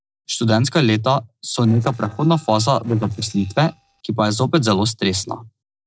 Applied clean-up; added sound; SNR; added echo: neural separator model SepFormer DNS4.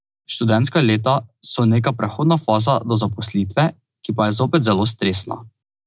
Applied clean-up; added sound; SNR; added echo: none; none; none; none.